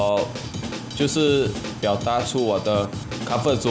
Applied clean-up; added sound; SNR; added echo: none; Drum kit; 10 dB; none.